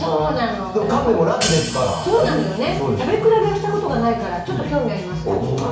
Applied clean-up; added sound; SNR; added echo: none; Hi-hat; 13 dB; reverberation time 0.6 s.